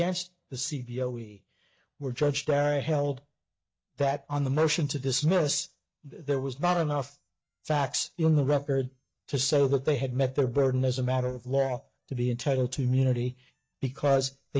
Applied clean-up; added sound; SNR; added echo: neural mask model DeepFilterNet 3.